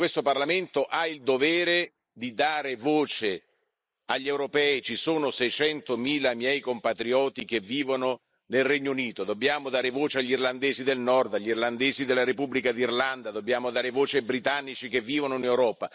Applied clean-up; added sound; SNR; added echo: neural mask model Resemble Enhance denoiser.